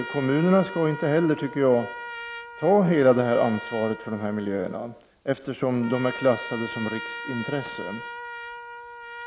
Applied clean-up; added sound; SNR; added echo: none; Trumpet; 13 dB; none.